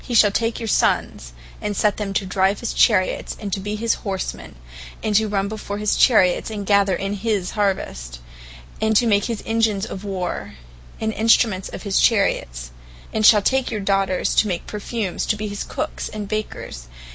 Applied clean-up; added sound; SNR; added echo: none; none; none; none.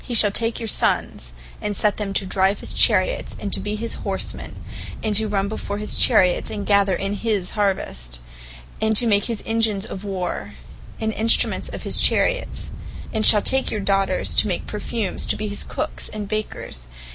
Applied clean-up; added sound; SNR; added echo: none; Wind; 10 dB; none.